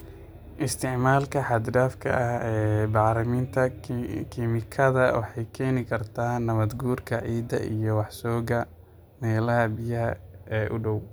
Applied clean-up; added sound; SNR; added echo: none; none; none; none.